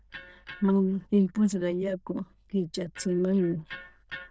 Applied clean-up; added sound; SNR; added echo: neural diffusion model UNIVERSE++.